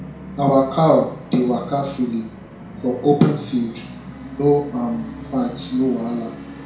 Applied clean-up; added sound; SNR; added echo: none; Musical instrument; 14 dB; reverberation time 0.6 s.